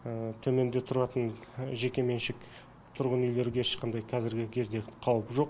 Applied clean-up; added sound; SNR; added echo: none; none; none; none.